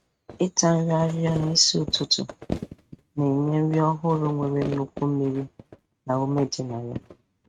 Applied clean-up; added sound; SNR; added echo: neural mask model RNNoise.